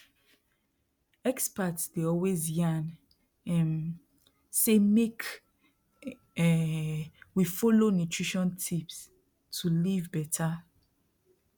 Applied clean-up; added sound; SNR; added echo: none; none; none; none.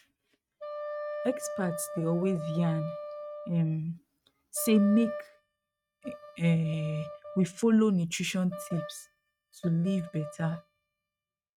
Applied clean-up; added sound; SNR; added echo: neural mask model RNNoise.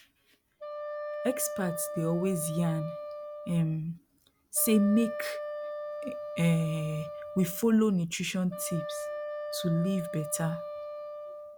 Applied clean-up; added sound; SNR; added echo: none; Wind instrument, woodwind instrument; 8 dB; none.